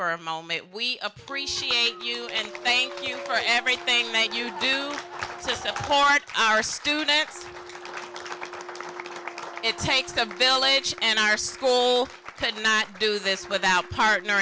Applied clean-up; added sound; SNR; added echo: none; Wind instrument, woodwind instrument; 20 dB; none.